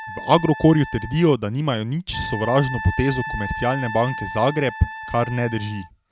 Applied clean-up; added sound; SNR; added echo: none; Wind instrument, woodwind instrument; 11 dB; none.